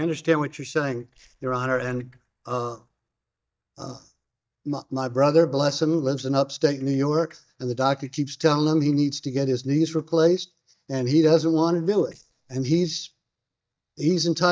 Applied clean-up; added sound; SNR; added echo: neural mask model DeepFilterNet 3.